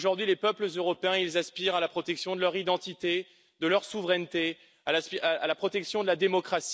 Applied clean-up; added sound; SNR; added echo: none; none; none; none.